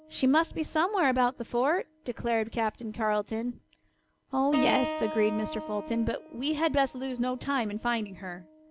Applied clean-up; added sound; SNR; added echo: none; Keyboard (musical); 11 dB; none.